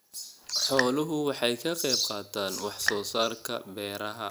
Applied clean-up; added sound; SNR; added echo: none; Raindrop; 7 dB; none.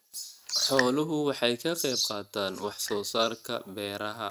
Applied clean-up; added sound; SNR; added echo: neural mask model RNNoise.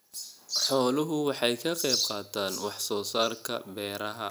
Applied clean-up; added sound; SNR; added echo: none; none; none; none.